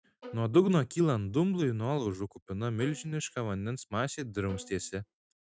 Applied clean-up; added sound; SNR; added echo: neural mask model RNNoise.